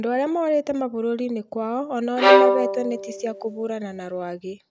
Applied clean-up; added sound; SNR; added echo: none; Bowed string instrument; -4 dB; none.